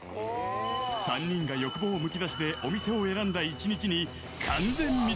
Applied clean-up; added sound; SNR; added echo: none; none; none; none.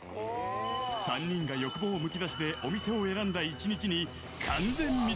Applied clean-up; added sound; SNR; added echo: none; Wind chime; 2 dB; none.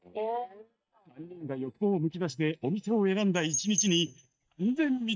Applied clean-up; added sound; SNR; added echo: neural mask model DeepFilterNet 3.